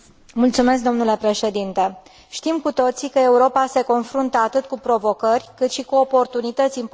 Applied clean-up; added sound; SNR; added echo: none; none; none; none.